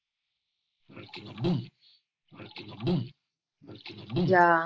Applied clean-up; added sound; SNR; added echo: neural mask model Resemble Enhance denoiser.